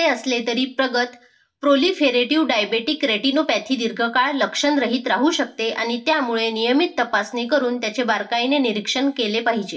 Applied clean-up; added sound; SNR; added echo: none; none; none; reverberation time 0.2 s.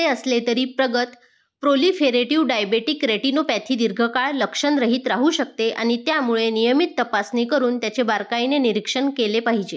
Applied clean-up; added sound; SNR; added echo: none; none; none; none.